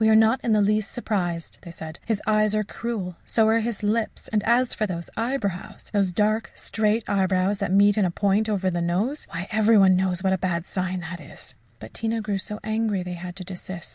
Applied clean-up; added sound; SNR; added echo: none; none; none; none.